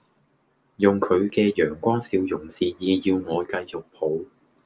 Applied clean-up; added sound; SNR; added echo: none; none; none; none.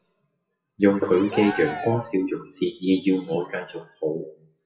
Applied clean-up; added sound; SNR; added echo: classical method WPE with log-MMSE.